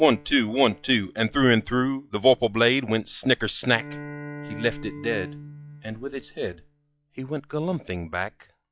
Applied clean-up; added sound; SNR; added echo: classical method log-MMSE.